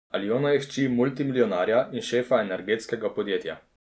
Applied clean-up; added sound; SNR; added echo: none; none; none; none.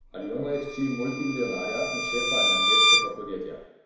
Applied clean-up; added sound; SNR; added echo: none; Bowed string instrument; -5 dB; reverberation time 1.0 s.